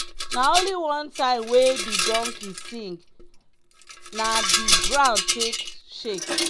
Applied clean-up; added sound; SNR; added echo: none; Rattle; 1 dB; none.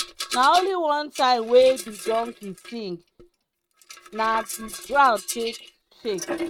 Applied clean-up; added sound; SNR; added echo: neural mask model RNNoise.